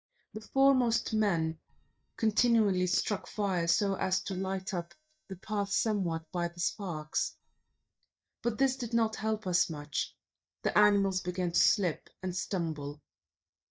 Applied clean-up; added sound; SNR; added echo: neural mask model DeepFilterNet 3.